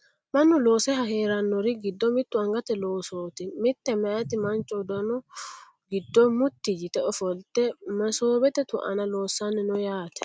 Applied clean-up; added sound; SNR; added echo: none; none; none; none.